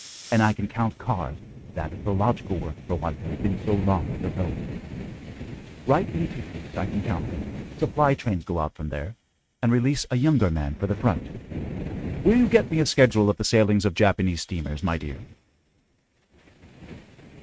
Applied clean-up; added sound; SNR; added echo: neural mask model RNNoise.